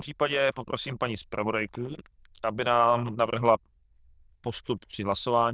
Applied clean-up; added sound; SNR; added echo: neural diffusion model UNIVERSE++.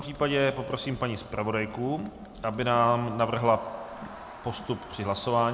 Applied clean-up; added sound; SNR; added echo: none; Crowd; 17 dB; none.